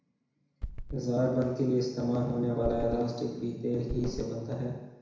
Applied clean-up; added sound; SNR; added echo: none; Run; 7 dB; reverberation time 1.0 s.